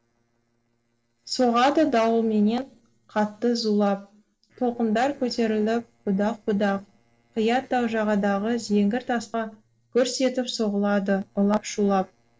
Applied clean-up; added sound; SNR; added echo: neural separator model SepFormer DNS4.